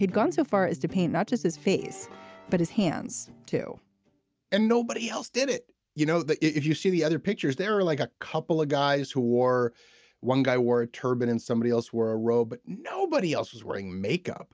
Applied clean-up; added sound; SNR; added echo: none; none; none; none.